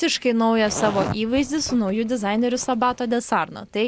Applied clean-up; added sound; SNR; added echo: none; Zipper (clothing); 13 dB; none.